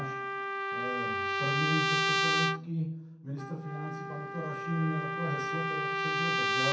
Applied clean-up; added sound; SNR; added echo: none; Trumpet; -4 dB; reverberation time 0.6 s.